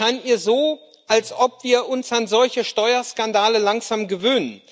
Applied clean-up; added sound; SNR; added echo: none; none; none; none.